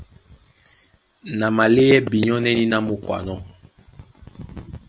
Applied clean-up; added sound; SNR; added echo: none; none; none; none.